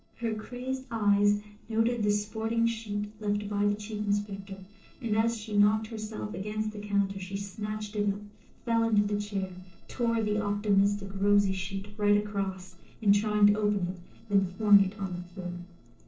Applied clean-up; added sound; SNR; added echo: neural separator model SepFormer DNS4.